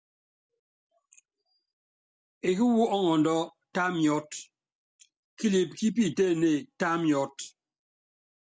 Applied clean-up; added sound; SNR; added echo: none; none; none; none.